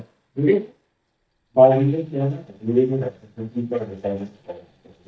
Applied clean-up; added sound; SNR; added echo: neural mask model DeepFilterNet 3.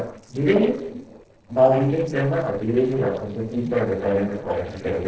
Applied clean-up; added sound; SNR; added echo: neural separator model SepFormer DNS4.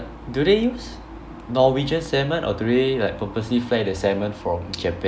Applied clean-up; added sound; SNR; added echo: none; none; none; none.